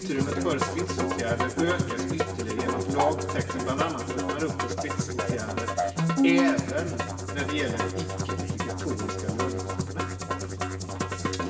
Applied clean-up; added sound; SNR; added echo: none; Musical instrument; -4 dB; reverberation time 2.1 s.